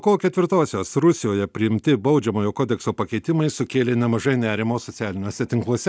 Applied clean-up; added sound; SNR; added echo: none; none; none; none.